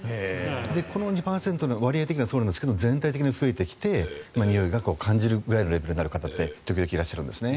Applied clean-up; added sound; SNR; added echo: none; Burping, eructation; 12 dB; none.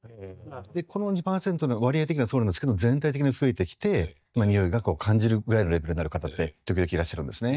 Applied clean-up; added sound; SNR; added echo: neural mask model DeepFilterNet 3.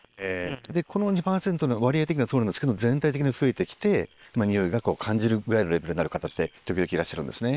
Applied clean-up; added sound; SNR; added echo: neural separator model SepFormer WHAM!.